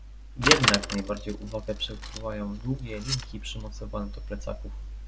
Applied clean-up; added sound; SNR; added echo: none; Bicycle; -1 dB; none.